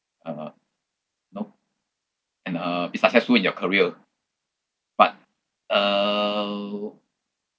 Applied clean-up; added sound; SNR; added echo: none; none; none; none.